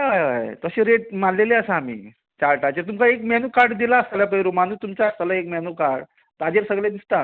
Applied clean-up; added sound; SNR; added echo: none; none; none; none.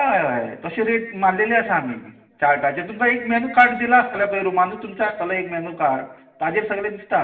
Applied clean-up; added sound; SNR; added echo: none; none; none; reverberation time 0.8 s.